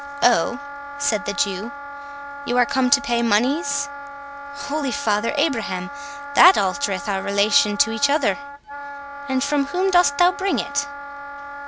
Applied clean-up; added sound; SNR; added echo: none; Wind instrument, woodwind instrument; 11 dB; none.